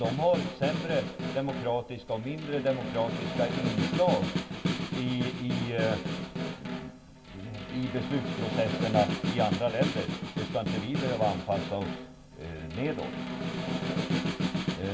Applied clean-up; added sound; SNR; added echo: none; Snare drum; 1 dB; reverberation time 1.5 s.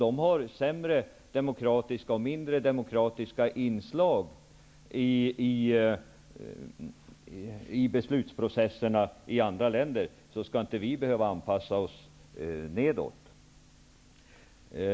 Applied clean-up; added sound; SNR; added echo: none; none; none; none.